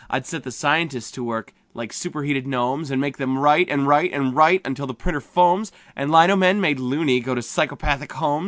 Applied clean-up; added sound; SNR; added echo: none; none; none; none.